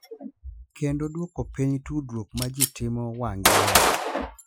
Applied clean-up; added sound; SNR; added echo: classical method Wiener filter.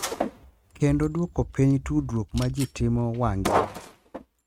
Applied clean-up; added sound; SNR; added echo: neural mask model RNNoise.